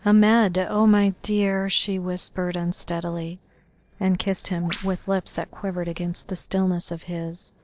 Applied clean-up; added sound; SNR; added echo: neural separator model SepFormer DNS4.